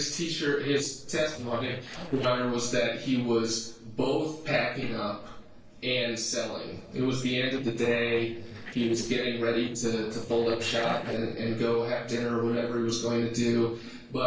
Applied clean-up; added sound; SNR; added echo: neural separator model SepFormer DNS4.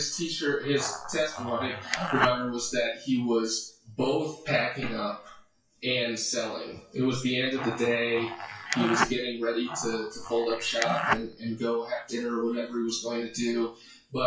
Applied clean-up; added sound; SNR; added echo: classical method WPE with log-MMSE.